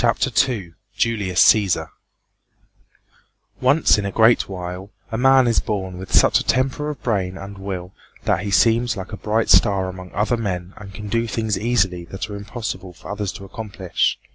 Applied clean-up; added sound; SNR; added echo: none; none; none; none.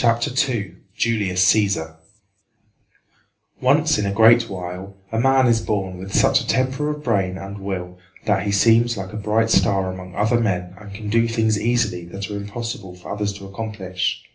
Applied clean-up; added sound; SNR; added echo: none; none; none; reverberation time 0.3 s.